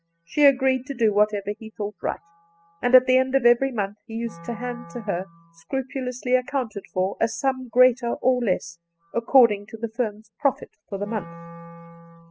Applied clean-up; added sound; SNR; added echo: classical method spectral subtraction.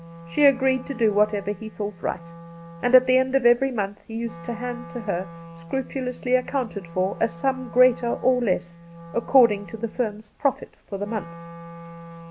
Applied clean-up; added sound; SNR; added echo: none; Wind instrument, woodwind instrument; 17 dB; none.